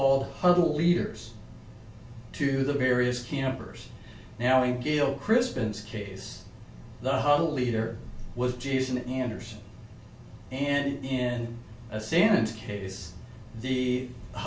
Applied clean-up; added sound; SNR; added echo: none; none; none; reverberation time 0.3 s.